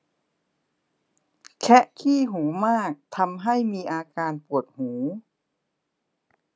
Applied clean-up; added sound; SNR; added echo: none; none; none; none.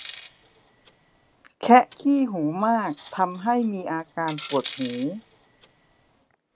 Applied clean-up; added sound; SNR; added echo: none; Coin (dropping); 17 dB; none.